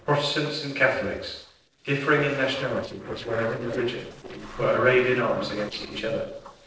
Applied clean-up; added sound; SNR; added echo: neural separator model SepFormer DNS4.